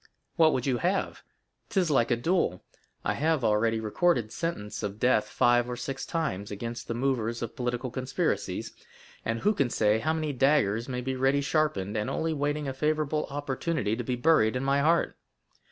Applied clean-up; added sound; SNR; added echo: none; none; none; none.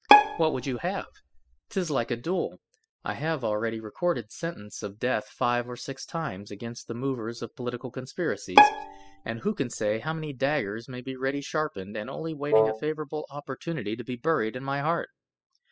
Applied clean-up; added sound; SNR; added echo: classical method spectral subtraction.